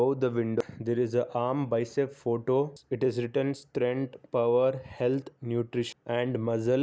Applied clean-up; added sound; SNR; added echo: none; none; none; none.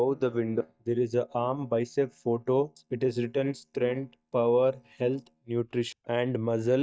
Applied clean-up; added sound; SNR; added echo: neural mask model DeepFilterNet 3.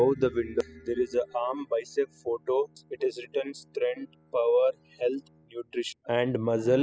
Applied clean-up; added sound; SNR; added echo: classical method spectral subtraction.